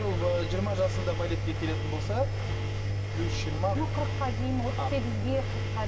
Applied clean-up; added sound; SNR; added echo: none; Engine; -2 dB; reverberation time 2.9 s.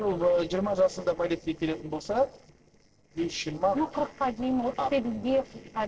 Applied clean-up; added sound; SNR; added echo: neural separator model SepFormer DNS4.